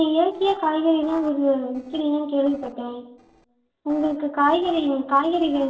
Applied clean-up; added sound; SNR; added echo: neural separator model SepFormer DNS4.